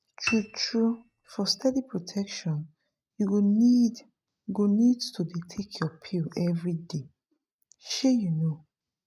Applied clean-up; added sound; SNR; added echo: neural mask model RNNoise.